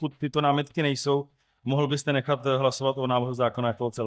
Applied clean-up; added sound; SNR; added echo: neural mask model DeepFilterNet 3.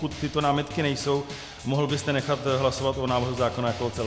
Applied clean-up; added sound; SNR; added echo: none; Drum; 13 dB; none.